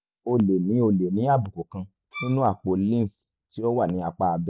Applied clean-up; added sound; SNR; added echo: none; Bowed string instrument; 15 dB; none.